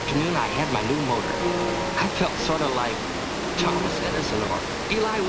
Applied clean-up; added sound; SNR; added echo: none; Piano + Water; 2 dB; none.